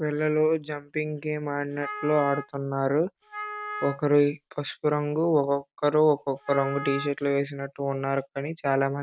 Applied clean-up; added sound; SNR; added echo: none; Wind instrument, woodwind instrument; 12 dB; none.